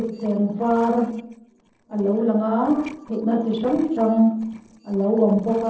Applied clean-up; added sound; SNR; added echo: neural separator model SepFormer DNS4.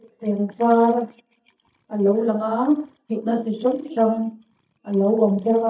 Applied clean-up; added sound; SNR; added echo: neural mask model DeepFilterNet 3.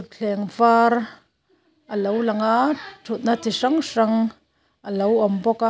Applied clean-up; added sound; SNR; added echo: none; none; none; none.